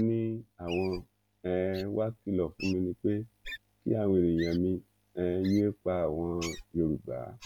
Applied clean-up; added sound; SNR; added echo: none; Wild animals; 18 dB; none.